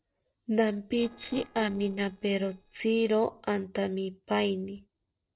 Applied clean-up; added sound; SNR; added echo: neural separator model SepFormer DNS4.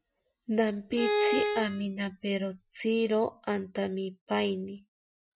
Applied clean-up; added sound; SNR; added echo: classical method Wiener filter.